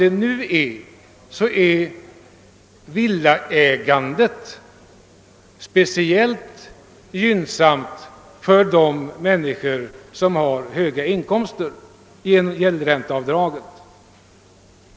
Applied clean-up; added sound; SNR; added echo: none; none; none; none.